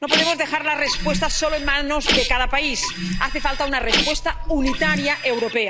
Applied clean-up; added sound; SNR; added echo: none; Printer + Meow; 2 dB; none.